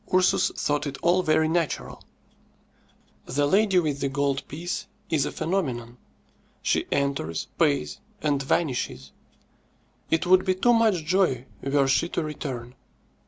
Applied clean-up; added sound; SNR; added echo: none; none; none; none.